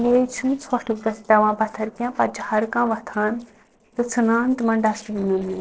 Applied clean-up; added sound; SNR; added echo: neural separator model SepFormer DNS4.